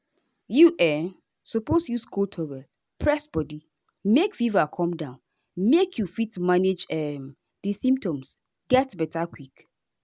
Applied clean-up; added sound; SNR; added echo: none; none; none; none.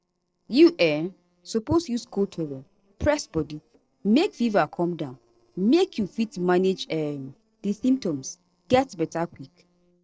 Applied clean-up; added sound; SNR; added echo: neural separator model SepFormer DNS4.